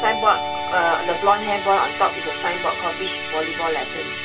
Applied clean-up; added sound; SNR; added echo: none; Musical instrument; 5 dB; reverberation time 0.2 s.